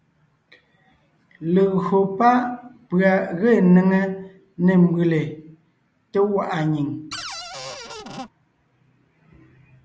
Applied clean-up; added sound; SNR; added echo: none; Cupboard open or close; 12 dB; none.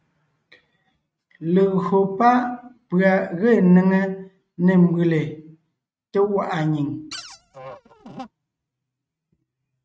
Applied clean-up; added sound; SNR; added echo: neural mask model RNNoise.